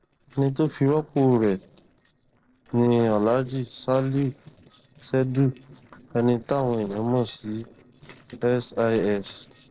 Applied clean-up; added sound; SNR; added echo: neural separator model SepFormer DNS4.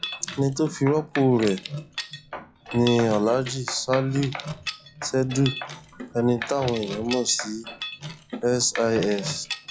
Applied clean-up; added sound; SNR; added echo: classical method log-MMSE.